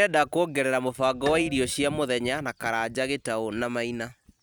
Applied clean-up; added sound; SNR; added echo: neural mask model RNNoise.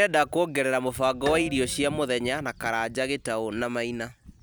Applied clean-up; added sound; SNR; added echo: none; Bowed string instrument; 17 dB; none.